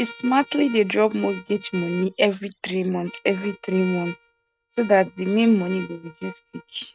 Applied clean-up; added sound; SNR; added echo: neural mask model RNNoise.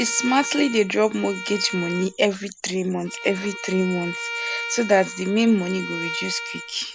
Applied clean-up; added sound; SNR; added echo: none; Bowed string instrument; 10 dB; none.